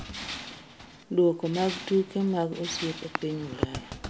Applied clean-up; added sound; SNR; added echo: none; Tools + Thump, thud; 12 dB; none.